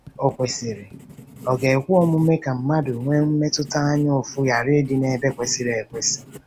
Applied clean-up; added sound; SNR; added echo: none; Writing; 19 dB; none.